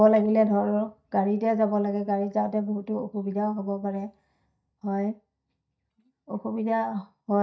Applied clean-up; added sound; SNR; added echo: neural mask model DeepFilterNet 3.